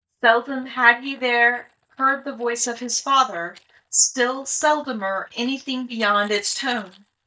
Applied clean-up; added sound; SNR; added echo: neural mask model DeepFilterNet 3.